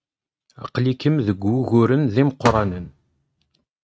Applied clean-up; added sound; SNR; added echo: neural mask model RNNoise.